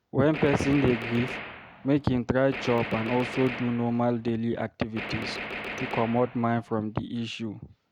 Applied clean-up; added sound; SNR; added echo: none; Gunshot, gunfire; 10 dB; none.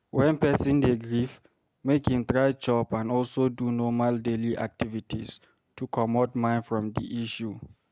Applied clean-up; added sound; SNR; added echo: none; none; none; none.